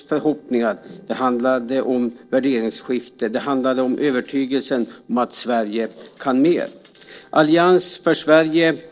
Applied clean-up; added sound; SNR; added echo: neural separator model SepFormer DNS4.